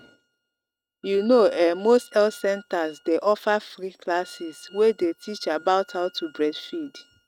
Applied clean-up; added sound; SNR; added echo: neural mask model RNNoise.